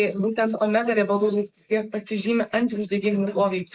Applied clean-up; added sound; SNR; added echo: neural mask model Resemble Enhance denoiser.